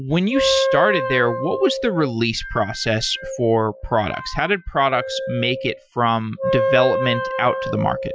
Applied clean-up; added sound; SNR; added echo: classical method Wiener filter.